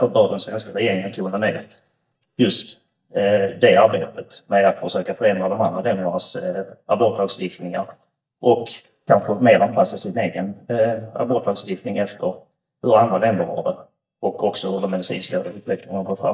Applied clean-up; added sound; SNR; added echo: neural mask model DeepFilterNet 3.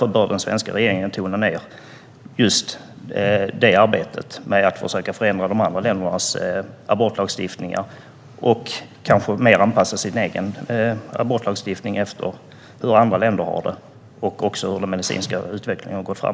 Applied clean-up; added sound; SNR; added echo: none; none; none; none.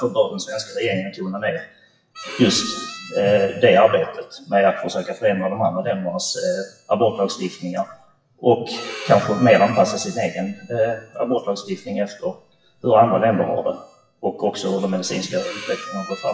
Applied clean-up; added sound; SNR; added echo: classical method WPE with log-MMSE.